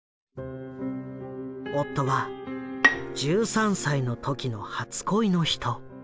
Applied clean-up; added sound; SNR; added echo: none; Bowed string instrument; 1 dB; none.